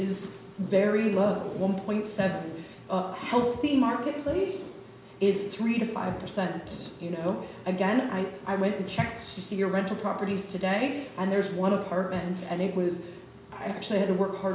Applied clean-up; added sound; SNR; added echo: none; none; none; none.